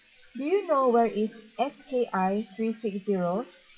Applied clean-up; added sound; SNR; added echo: classical method WPE with log-MMSE.